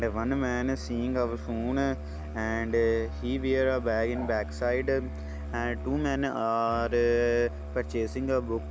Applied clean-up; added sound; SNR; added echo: none; Musical instrument; 8 dB; none.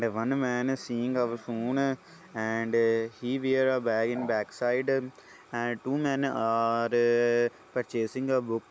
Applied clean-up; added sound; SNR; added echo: none; none; none; none.